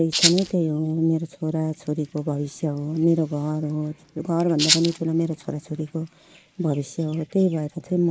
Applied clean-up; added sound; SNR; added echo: neural mask model Resemble Enhance denoiser.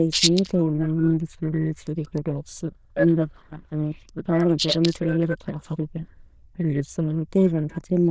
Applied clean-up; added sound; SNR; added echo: neural diffusion model UNIVERSE++.